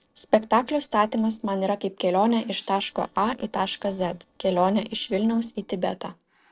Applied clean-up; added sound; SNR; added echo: neural separator model SepFormer DNS4.